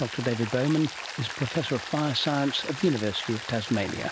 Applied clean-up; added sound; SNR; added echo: none; Rain; 10 dB; none.